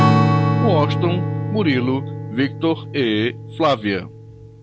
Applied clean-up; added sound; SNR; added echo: none; Strum; -1 dB; none.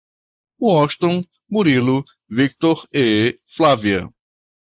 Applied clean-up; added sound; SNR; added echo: neural mask model Resemble Enhance denoiser.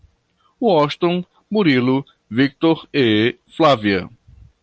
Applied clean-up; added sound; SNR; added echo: none; none; none; none.